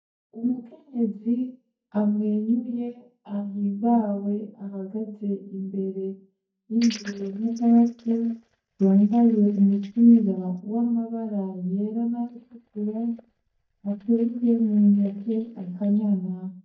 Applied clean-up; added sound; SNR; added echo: neural mask model DeepFilterNet 3.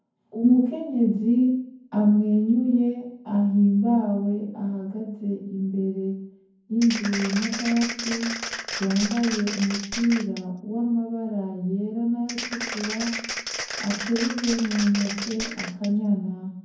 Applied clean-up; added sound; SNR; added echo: none; Applause; 8 dB; reverberation time 0.9 s.